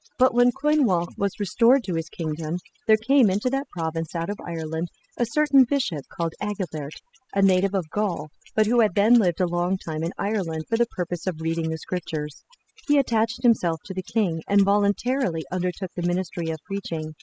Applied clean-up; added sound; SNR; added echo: classical method spectral subtraction.